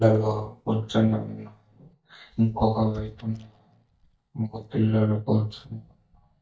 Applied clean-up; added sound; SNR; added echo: neural mask model DeepFilterNet 3.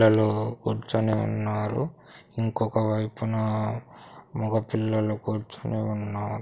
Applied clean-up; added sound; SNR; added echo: none; none; none; none.